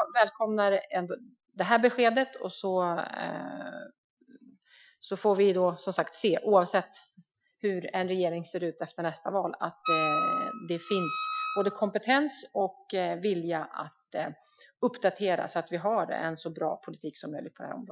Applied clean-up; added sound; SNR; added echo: classical method Wiener filter.